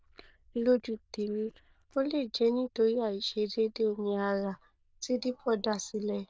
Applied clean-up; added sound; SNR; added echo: neural diffusion model UNIVERSE++.